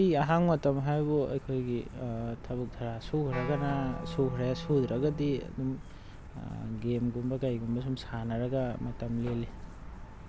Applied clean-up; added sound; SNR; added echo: none; Wind instrument, woodwind instrument + Truck; 12 dB; none.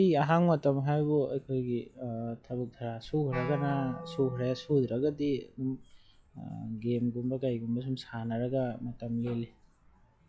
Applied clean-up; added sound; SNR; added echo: classical method log-MMSE.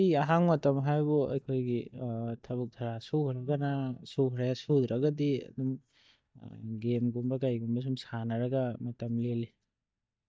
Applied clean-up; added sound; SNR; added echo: neural mask model DeepFilterNet 3.